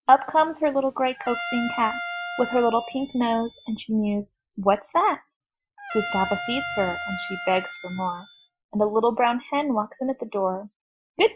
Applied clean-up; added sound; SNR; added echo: classical method Wiener filter.